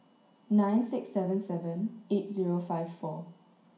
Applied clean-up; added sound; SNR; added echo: none; none; none; reverberation time 0.5 s.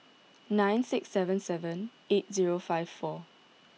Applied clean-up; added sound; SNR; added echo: none; none; none; none.